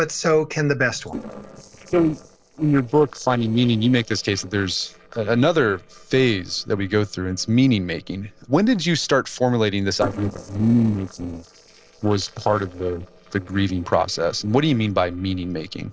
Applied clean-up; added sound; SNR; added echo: neural separator model SepFormer DNS4.